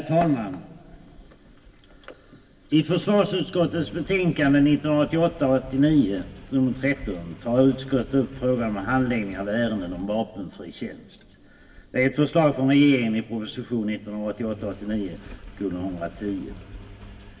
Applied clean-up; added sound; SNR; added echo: none; Engine; 20 dB; reverberation time 2.1 s.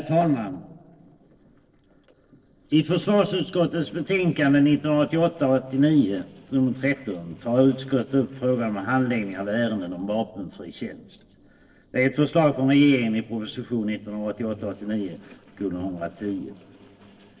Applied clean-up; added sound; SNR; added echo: neural separator model SepFormer DNS4.